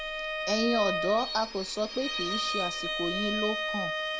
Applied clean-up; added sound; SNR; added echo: none; Bowed string instrument; 1 dB; none.